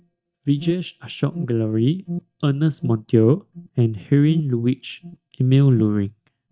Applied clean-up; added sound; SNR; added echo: neural mask model DeepFilterNet 3.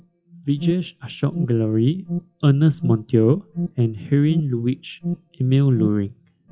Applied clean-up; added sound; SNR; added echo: classical method WPE with log-MMSE.